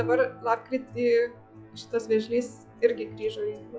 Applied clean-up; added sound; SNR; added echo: classical method log-MMSE.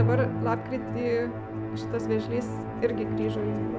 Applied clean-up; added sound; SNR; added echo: none; Musical instrument; -1 dB; none.